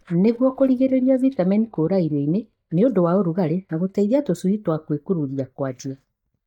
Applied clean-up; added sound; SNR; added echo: neural mask model DeepFilterNet 3.